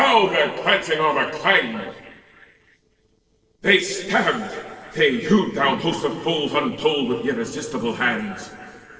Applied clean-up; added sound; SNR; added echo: neural separator model SepFormer DNS4.